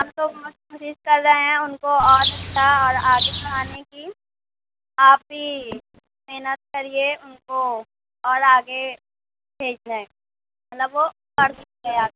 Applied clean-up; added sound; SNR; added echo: none; Bird; 6 dB; none.